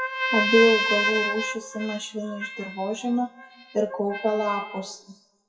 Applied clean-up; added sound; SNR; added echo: classical method WPE with log-MMSE.